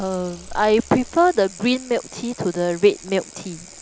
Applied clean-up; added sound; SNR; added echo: none; Bicycle; 18 dB; none.